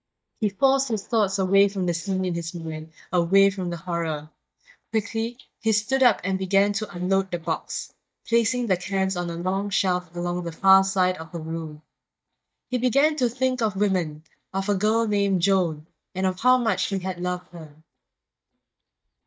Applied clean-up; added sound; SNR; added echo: neural mask model DeepFilterNet 3.